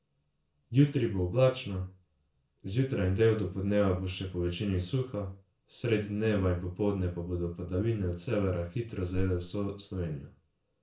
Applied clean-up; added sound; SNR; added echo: none; Whoosh, swoosh, swish; 5 dB; reverberation time 0.3 s.